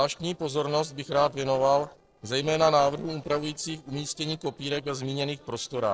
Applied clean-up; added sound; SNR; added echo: neural separator model SepFormer DNS4.